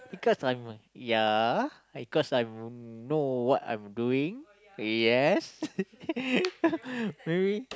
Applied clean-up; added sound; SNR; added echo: none; none; none; none.